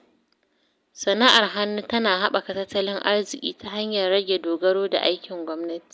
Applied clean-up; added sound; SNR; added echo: none; none; none; none.